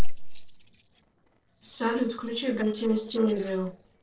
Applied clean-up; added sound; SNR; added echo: neural separator model SepFormer DNS4.